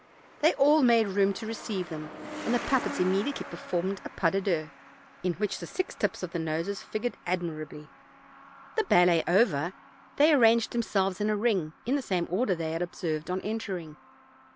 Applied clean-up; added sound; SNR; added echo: none; Truck; 17 dB; none.